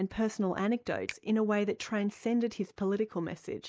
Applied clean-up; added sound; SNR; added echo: neural mask model DeepFilterNet 3.